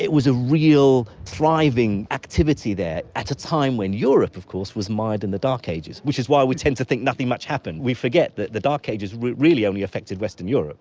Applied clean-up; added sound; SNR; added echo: none; none; none; none.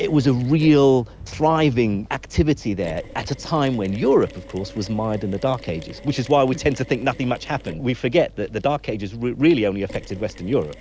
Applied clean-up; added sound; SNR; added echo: none; Mechanisms; 20 dB; none.